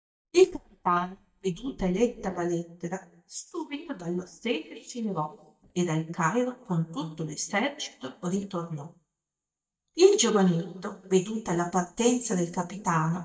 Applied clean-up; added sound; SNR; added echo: neural mask model DeepFilterNet 3.